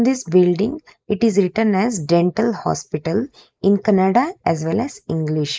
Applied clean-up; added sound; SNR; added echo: neural mask model Resemble Enhance denoiser.